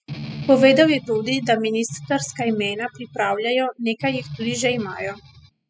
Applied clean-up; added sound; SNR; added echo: classical method spectral subtraction.